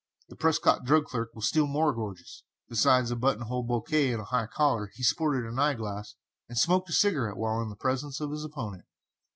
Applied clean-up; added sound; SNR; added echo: none; none; none; none.